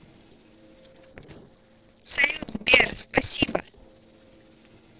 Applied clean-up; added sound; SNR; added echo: neural separator model SepFormer DNS4.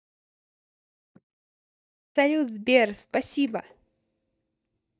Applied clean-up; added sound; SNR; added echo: neural mask model DeepFilterNet 3.